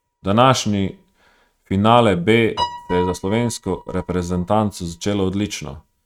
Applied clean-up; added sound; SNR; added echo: neural mask model RNNoise.